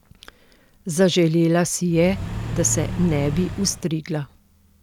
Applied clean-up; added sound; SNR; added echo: none; Accelerating, revving, vroom / Car; 7 dB; none.